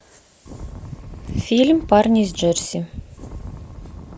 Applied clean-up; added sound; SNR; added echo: none; Wind; 15 dB; none.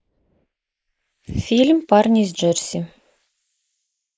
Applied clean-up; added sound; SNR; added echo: neural mask model Resemble Enhance denoiser.